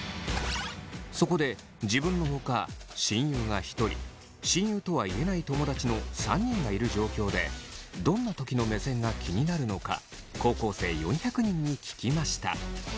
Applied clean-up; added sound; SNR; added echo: none; none; none; none.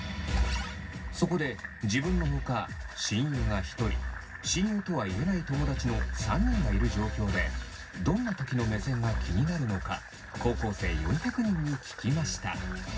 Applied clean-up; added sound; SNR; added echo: none; Fill (with liquid); 16 dB; reverberation time 0.4 s.